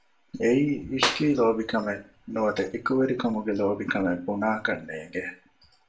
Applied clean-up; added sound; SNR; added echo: none; Clapping; 9 dB; reverberation time 0.3 s.